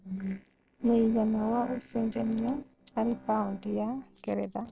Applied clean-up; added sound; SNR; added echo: neural separator model SepFormer DNS4.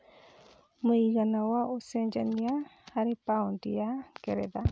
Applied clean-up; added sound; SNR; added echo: none; none; none; none.